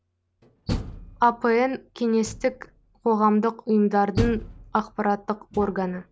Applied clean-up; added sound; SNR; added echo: none; Door; 11 dB; none.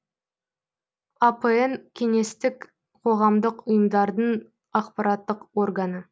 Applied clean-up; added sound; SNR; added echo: none; none; none; none.